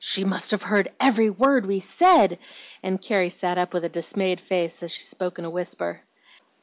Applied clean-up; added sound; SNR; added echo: none; none; none; none.